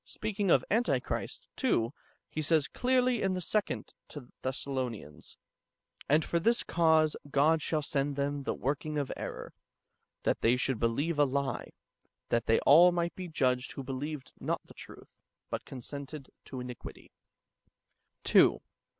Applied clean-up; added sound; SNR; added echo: none; none; none; none.